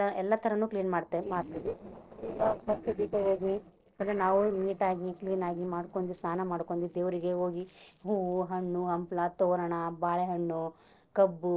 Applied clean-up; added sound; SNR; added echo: neural separator model SepFormer DNS4.